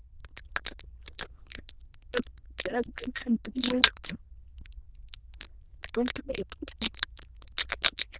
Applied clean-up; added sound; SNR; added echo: neural diffusion model UNIVERSE++.